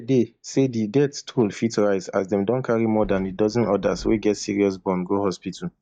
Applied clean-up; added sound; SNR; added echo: neural mask model DeepFilterNet 3.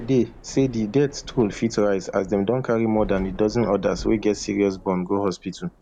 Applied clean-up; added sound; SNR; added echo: none; Thunder / Rain; 18 dB; none.